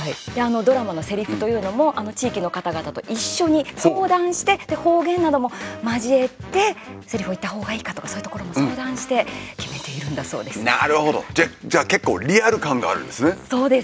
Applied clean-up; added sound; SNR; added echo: none; none; none; none.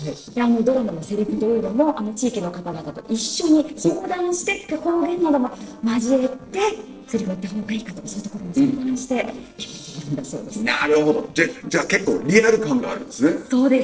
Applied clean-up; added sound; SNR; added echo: neural separator model SepFormer DNS4.